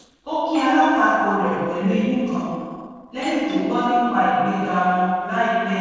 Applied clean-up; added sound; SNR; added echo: neural separator model SepFormer DNS4.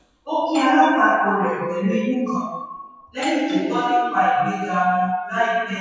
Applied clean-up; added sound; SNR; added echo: classical method WPE with log-MMSE.